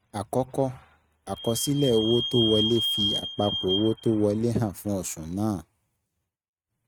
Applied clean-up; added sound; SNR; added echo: neural mask model RNNoise.